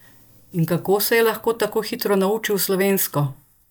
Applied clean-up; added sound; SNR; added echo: neural mask model DeepFilterNet 3.